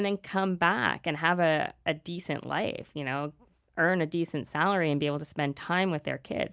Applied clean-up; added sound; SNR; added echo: none; none; none; none.